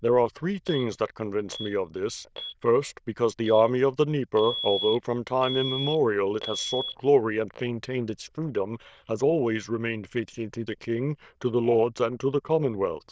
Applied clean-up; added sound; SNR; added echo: neural diffusion model UNIVERSE++.